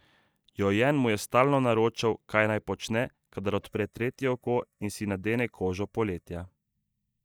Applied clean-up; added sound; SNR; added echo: neural mask model DeepFilterNet 3.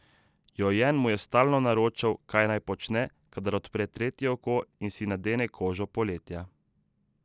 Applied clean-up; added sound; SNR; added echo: none; none; none; none.